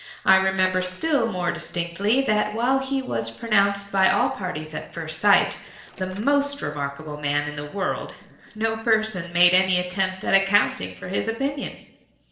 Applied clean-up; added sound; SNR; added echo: neural separator model SepFormer DNS4.